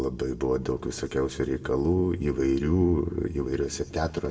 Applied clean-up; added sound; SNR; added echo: none; none; none; reverberation time 1.0 s.